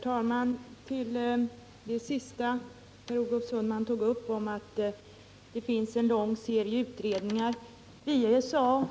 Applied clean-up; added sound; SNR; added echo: none; none; none; none.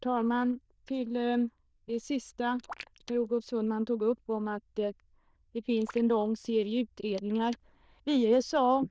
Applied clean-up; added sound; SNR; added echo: neural diffusion model UNIVERSE++.